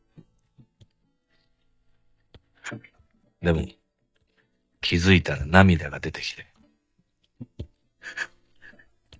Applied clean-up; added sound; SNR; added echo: neural mask model DeepFilterNet 3.